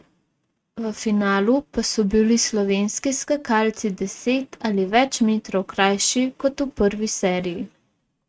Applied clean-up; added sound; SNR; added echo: neural mask model RNNoise.